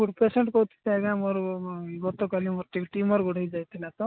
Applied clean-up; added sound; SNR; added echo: none; none; none; none.